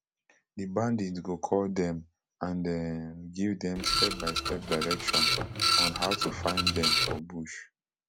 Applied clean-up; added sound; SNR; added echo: none; Printer; -5 dB; none.